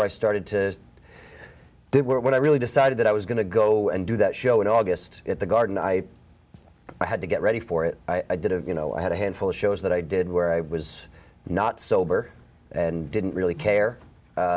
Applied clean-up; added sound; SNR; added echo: none; none; none; none.